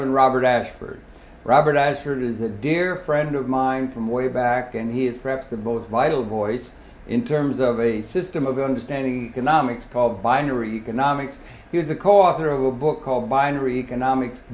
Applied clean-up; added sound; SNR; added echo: none; none; none; none.